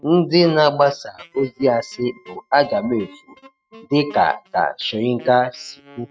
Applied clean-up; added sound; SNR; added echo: neural mask model RNNoise.